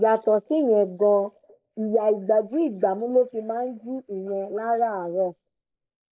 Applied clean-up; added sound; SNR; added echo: neural mask model Resemble Enhance denoiser.